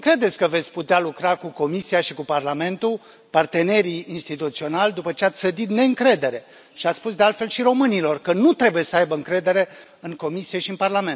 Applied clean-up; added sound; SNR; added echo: none; none; none; none.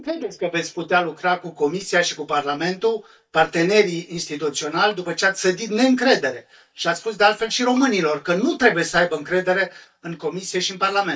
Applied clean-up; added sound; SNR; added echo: neural mask model DeepFilterNet 3.